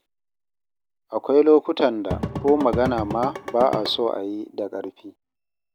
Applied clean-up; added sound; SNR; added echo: none; Drum / Drum kit; 7 dB; none.